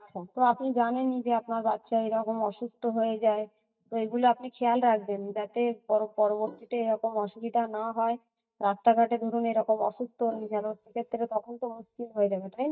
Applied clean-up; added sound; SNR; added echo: neural mask model DeepFilterNet 3.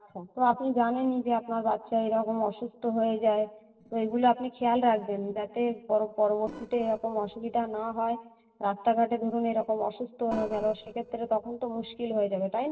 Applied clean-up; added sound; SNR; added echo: neural separator model SepFormer DNS4.